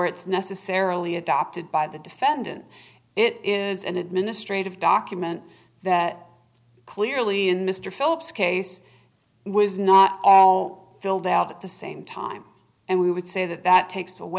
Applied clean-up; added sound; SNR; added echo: none; none; none; none.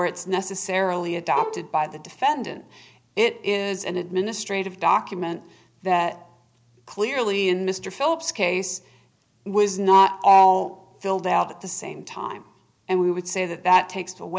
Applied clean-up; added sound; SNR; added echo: none; Bowed string instrument; 11 dB; none.